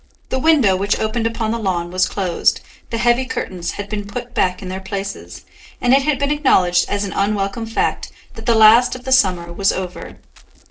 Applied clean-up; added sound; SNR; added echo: neural separator model SepFormer DNS4.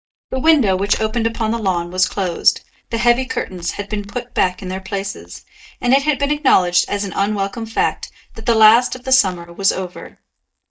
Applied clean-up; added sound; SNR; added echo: neural mask model DeepFilterNet 3.